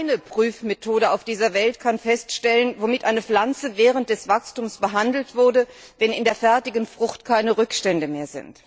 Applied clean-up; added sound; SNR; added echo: none; none; none; none.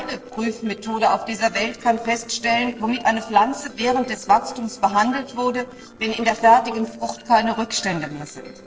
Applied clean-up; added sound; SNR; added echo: neural separator model SepFormer DNS4.